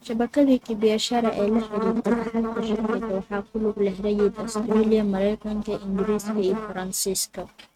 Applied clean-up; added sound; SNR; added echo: neural mask model RNNoise.